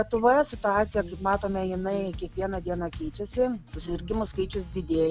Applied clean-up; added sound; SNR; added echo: none; Brass instrument; 18 dB; none.